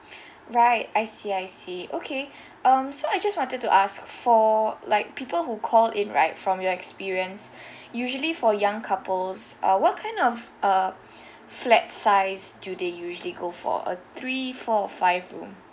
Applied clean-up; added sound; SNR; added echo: none; none; none; none.